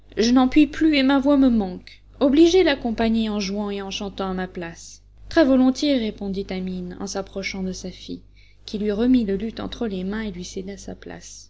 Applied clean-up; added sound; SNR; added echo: none; none; none; none.